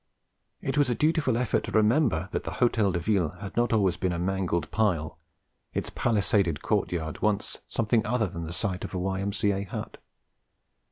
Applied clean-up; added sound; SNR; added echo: none; none; none; none.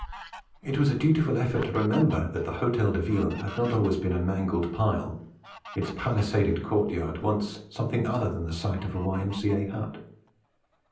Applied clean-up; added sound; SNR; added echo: none; Fowl; 19 dB; reverberation time 0.6 s.